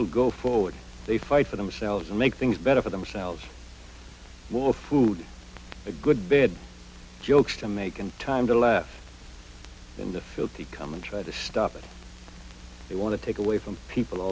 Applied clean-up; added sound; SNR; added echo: none; none; none; none.